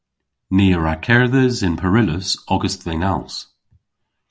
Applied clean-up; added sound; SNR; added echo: none; none; none; none.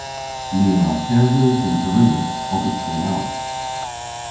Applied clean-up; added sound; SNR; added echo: none; Camera; 7 dB; reverberation time 0.9 s.